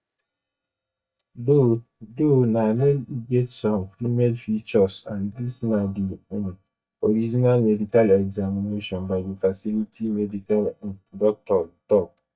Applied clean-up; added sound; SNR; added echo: neural mask model DeepFilterNet 3.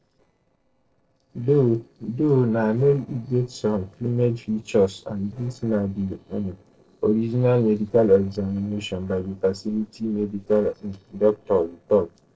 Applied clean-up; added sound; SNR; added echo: neural separator model SepFormer DNS4.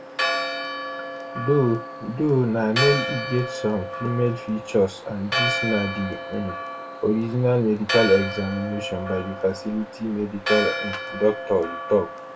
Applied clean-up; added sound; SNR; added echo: none; Church bell; 6 dB; reverberation time 0.2 s.